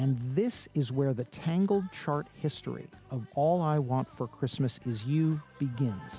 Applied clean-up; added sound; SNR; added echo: none; none; none; none.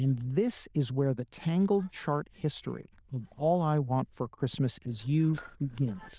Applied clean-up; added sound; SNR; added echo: neural diffusion model UNIVERSE++.